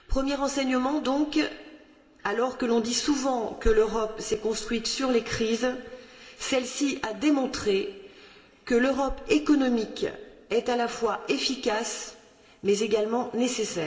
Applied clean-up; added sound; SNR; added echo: none; none; none; reverberation time 1.5 s.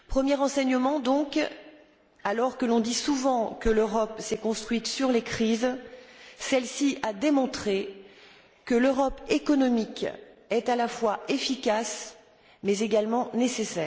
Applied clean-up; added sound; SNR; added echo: none; none; none; none.